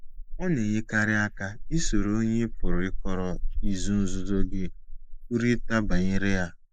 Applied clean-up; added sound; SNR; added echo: neural mask model Resemble Enhance denoiser.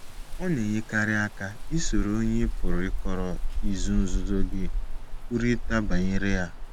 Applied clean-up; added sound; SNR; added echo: none; Rain; -2 dB; none.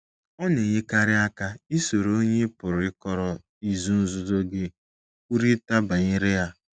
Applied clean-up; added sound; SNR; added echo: none; none; none; none.